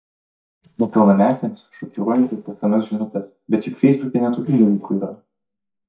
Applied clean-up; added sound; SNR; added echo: neural mask model DeepFilterNet 3.